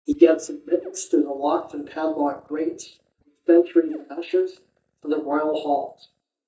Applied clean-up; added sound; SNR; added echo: neural mask model DeepFilterNet 3.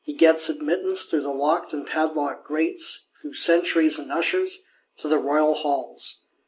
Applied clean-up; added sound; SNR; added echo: none; none; none; none.